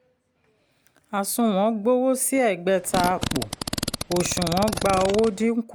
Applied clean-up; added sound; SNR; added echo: none; Fart; 6 dB; none.